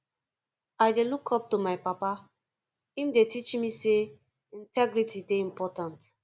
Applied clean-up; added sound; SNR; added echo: none; none; none; none.